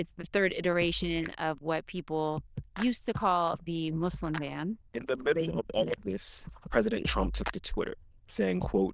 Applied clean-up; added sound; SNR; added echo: neural diffusion model UNIVERSE++.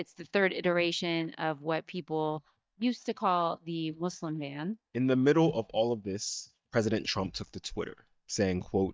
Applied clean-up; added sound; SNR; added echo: neural mask model DeepFilterNet 3.